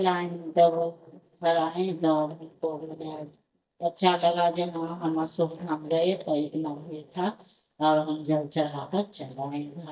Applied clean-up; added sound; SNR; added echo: neural mask model DeepFilterNet 3.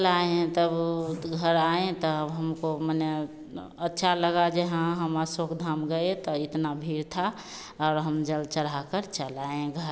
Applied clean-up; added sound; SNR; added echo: none; none; none; none.